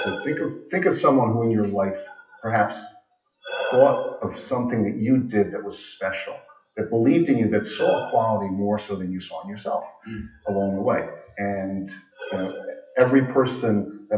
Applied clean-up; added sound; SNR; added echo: classical method WPE with log-MMSE.